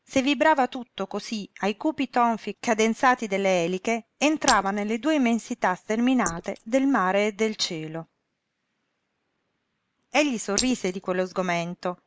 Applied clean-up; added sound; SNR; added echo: neural mask model Resemble Enhance denoiser.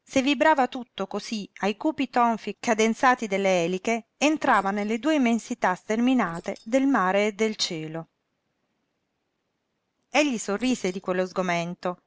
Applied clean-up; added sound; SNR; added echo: neural separator model SepFormer DNS4.